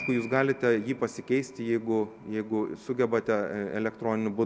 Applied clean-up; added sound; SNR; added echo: none; Piano; 20 dB; none.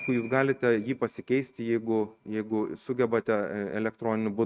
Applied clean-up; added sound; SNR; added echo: neural mask model RNNoise.